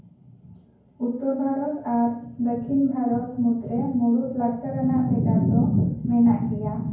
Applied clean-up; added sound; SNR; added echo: none; none; none; reverberation time 0.9 s.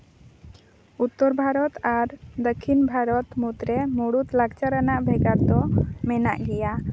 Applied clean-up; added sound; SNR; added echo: none; none; none; none.